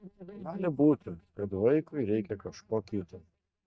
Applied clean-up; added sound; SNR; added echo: neural mask model DeepFilterNet 3.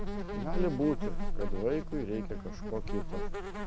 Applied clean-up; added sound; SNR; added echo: none; Insect; -3 dB; none.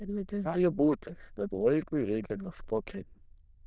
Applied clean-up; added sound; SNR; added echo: neural diffusion model UNIVERSE++.